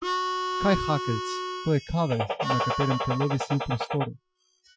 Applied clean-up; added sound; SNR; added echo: classical method Wiener filter.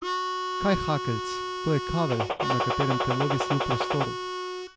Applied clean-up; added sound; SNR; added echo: none; Harmonica + Gunshot, gunfire; 0 dB; none.